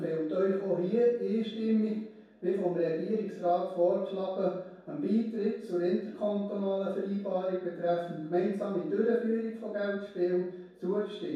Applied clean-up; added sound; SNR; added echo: none; none; none; reverberation time 0.7 s.